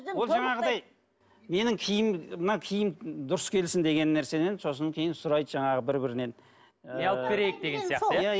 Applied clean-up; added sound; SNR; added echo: none; none; none; none.